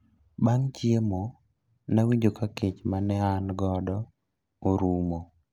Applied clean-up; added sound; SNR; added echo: none; none; none; none.